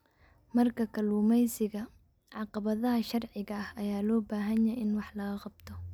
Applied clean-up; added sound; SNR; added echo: none; none; none; none.